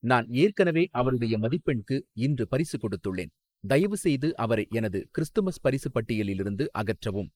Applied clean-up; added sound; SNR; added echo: neural mask model Resemble Enhance denoiser.